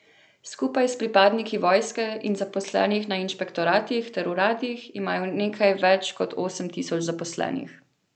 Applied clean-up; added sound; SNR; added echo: none; none; none; none.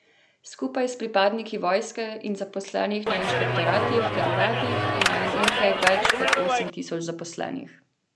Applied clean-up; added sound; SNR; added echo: none; Clapping; -4 dB; none.